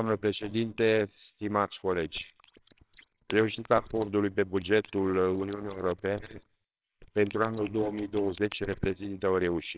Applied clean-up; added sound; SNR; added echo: neural separator model SepFormer WHAMR!.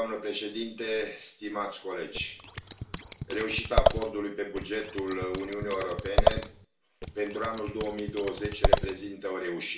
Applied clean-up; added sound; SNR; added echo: none; Scissors; -4 dB; reverberation time 0.4 s.